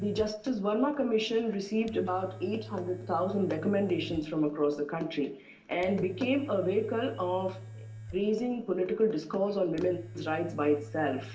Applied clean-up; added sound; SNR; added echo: none; Domestic sounds, home sounds; 16 dB; reverberation time 0.6 s.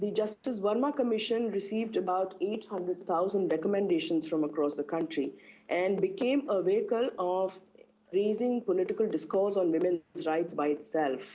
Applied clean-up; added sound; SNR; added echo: none; none; none; none.